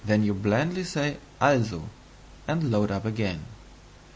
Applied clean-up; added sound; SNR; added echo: none; none; none; none.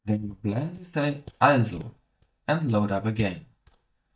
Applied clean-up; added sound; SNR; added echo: neural mask model DeepFilterNet 3.